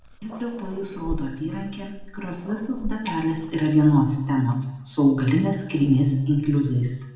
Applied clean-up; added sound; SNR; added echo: none; Growling; 15 dB; reverberation time 0.8 s.